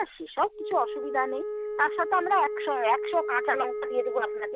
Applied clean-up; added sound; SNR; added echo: none; Wind instrument, woodwind instrument; 5 dB; none.